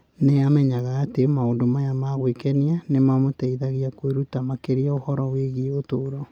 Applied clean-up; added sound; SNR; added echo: none; none; none; none.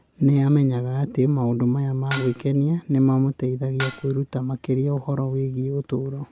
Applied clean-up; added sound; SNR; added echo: none; Dishes, pots, and pans; 10 dB; none.